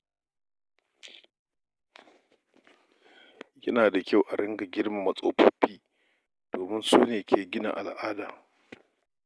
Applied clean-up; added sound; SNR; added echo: none; none; none; none.